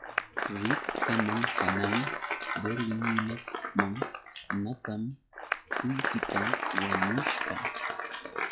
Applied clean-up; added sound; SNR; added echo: classical method log-MMSE.